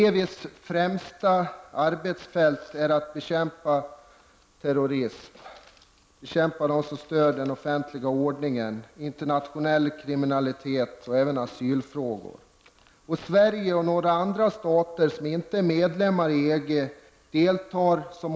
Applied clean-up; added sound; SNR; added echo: none; none; none; none.